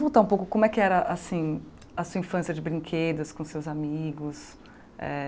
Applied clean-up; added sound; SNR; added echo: none; none; none; none.